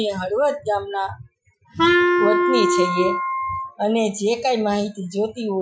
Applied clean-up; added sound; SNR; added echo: classical method Wiener filter.